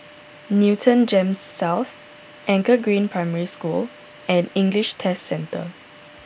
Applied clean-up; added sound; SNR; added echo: none; none; none; none.